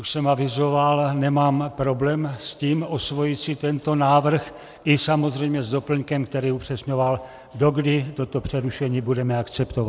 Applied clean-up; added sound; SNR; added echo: none; none; none; none.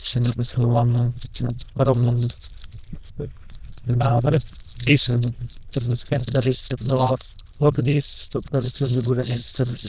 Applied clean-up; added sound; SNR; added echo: neural diffusion model UNIVERSE++.